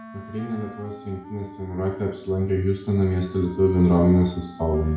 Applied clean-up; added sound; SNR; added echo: none; Wind instrument, woodwind instrument; 20 dB; reverberation time 0.6 s.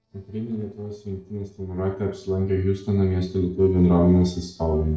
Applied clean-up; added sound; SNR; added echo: neural separator model SepFormer DNS4.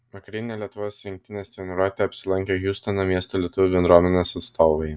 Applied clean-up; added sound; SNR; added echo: none; none; none; none.